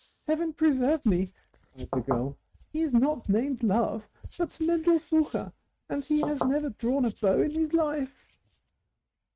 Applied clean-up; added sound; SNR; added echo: neural mask model RNNoise.